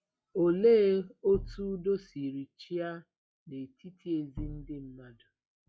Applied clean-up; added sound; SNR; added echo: classical method log-MMSE.